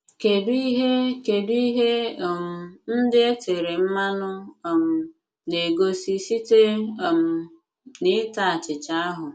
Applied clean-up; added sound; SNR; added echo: none; none; none; none.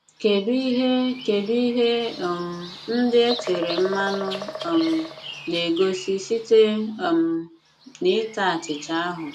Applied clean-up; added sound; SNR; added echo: none; Bird vocalization, bird call, bird song; 14 dB; none.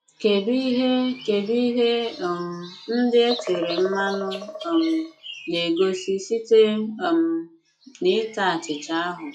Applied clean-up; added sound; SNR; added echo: classical method log-MMSE.